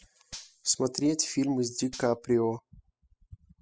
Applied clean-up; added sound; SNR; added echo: classical method spectral subtraction.